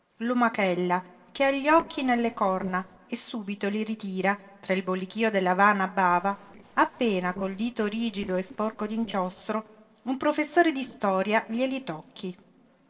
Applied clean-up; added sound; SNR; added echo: neural separator model SepFormer DNS4.